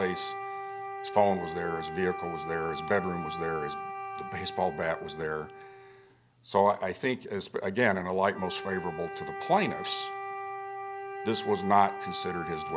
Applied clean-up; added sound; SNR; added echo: none; Wind instrument, woodwind instrument; 8 dB; none.